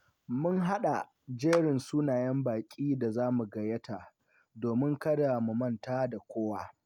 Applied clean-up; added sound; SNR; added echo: none; Clapping; 14 dB; none.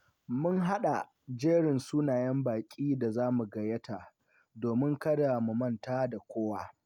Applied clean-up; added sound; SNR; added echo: none; none; none; none.